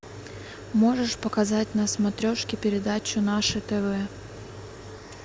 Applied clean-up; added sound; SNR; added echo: none; none; none; none.